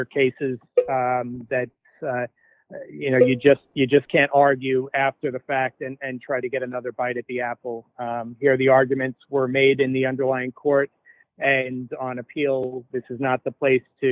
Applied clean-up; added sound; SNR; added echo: neural mask model DeepFilterNet 3.